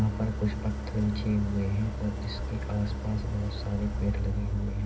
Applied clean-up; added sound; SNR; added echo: none; Idling; 3 dB; reverberation time 0.2 s.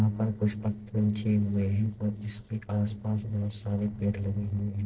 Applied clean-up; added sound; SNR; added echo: neural separator model SepFormer DNS4.